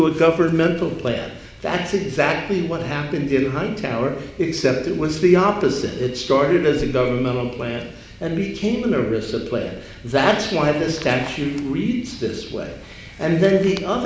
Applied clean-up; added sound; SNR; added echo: none; none; none; none.